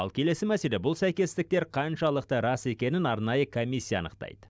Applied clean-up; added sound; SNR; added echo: none; none; none; none.